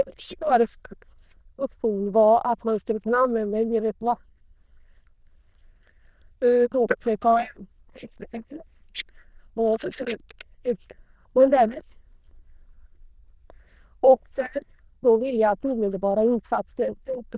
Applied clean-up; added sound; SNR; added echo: neural diffusion model UNIVERSE++.